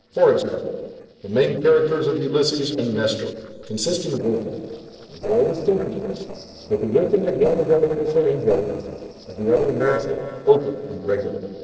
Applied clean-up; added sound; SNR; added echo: neural separator model SepFormer DNS4.